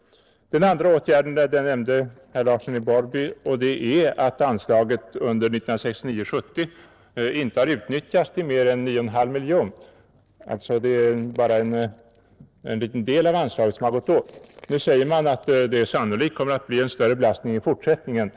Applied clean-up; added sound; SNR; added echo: neural separator model SepFormer DNS4.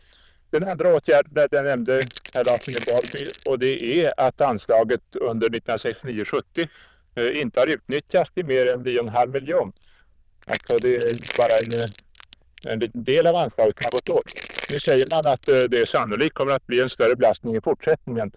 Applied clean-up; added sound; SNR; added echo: neural diffusion model UNIVERSE++.